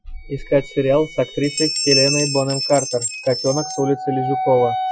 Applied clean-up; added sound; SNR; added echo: classical method Wiener filter.